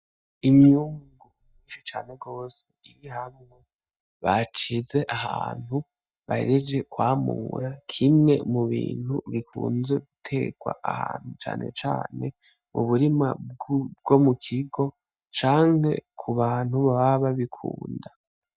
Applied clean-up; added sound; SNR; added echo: neural mask model DeepFilterNet 3.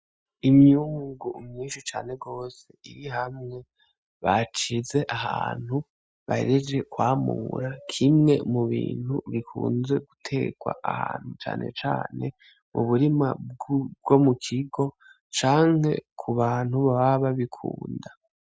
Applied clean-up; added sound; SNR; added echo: none; none; none; none.